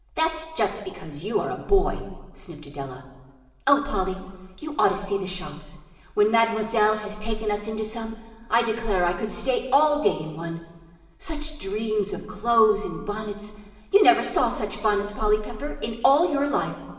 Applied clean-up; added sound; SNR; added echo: none; none; none; reverberation time 1.2 s.